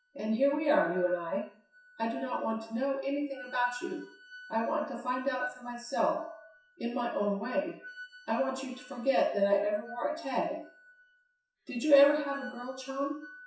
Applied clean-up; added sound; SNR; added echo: classical method WPE with log-MMSE.